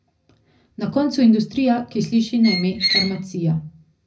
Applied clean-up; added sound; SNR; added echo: none; Squeak; 2 dB; reverberation time 0.4 s.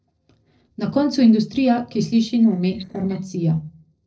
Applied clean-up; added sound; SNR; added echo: neural separator model SepFormer DNS4.